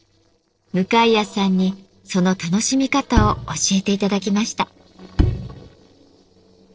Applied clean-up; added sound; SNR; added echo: neural separator model SepFormer DNS4.